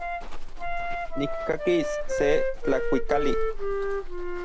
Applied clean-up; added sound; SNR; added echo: none; Walk, footsteps + Wind instrument, woodwind instrument; -3 dB; none.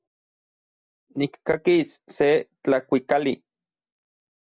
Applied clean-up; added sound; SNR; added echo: none; none; none; none.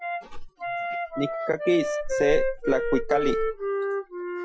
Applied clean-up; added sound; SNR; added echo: classical method Wiener filter.